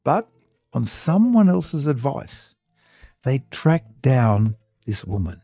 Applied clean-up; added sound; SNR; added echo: neural mask model DeepFilterNet 3.